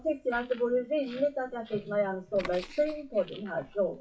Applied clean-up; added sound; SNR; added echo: classical method WPE with log-MMSE.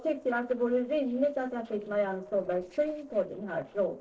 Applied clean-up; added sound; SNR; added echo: neural separator model SepFormer DNS4.